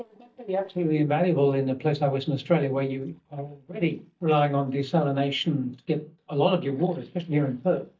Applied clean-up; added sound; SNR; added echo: neural mask model DeepFilterNet 3.